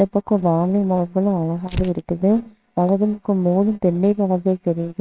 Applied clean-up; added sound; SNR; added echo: neural separator model SepFormer WHAMR!.